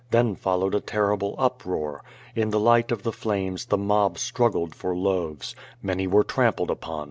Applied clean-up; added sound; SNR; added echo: none; none; none; none.